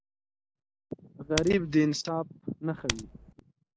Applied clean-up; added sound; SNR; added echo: none; Typing; 5 dB; none.